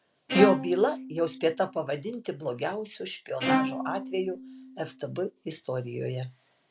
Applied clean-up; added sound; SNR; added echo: none; Bowed string instrument; 4 dB; none.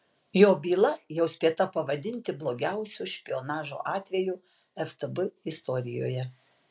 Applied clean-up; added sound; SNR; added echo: none; none; none; none.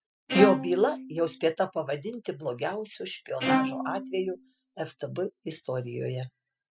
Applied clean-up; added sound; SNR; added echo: classical method spectral subtraction.